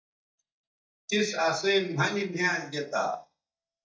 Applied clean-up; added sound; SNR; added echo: neural mask model DeepFilterNet 3.